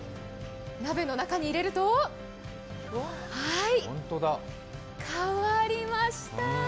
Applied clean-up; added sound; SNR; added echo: none; none; none; none.